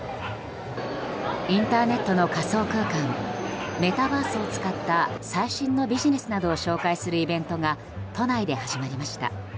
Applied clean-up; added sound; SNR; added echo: none; Bird vocalization, bird call, bird song; 17 dB; none.